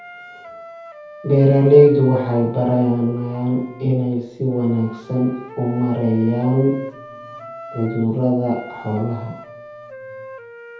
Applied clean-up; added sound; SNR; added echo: none; Wind instrument, woodwind instrument; 18 dB; reverberation time 0.8 s.